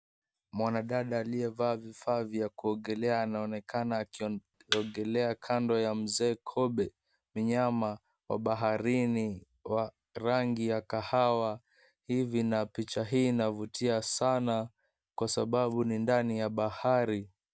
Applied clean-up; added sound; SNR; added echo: none; Thump, thud; 8 dB; none.